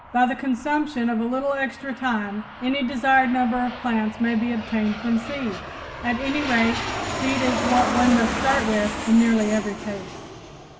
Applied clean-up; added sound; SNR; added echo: none; Aircraft; 7 dB; reverberation time 1.5 s.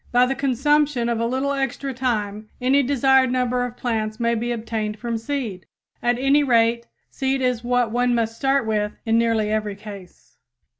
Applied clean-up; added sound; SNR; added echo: none; none; none; none.